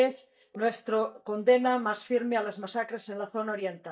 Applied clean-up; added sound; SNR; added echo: neural mask model DeepFilterNet 3.